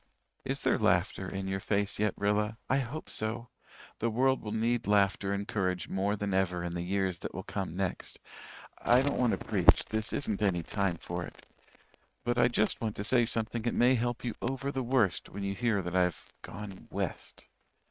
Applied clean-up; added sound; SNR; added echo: neural mask model RNNoise.